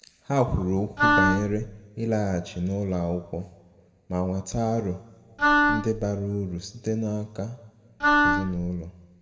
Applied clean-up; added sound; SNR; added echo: none; Wind instrument, woodwind instrument; -5 dB; reverberation time 1.0 s.